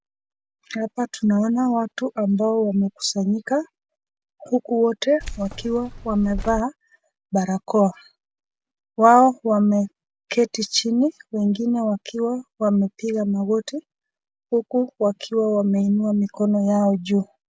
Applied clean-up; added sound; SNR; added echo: none; Keys jangling; 11 dB; none.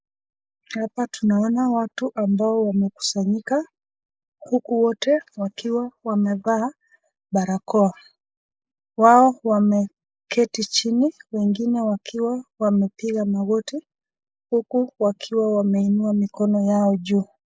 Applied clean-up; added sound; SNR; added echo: neural mask model Resemble Enhance denoiser.